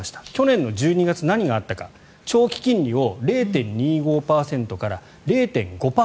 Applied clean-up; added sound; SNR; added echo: none; none; none; none.